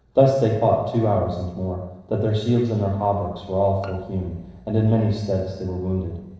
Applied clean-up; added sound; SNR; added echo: neural separator model SepFormer DNS4.